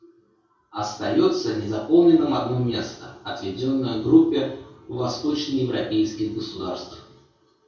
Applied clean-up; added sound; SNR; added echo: none; none; none; reverberation time 0.6 s.